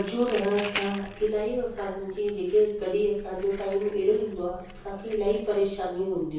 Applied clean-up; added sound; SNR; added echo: none; Crumpling, crinkling; 15 dB; reverberation time 0.6 s.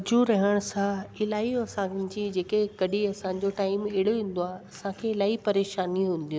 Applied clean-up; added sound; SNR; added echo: none; none; none; none.